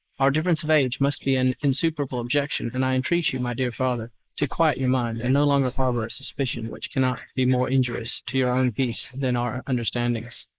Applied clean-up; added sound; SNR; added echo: neural mask model Resemble Enhance denoiser.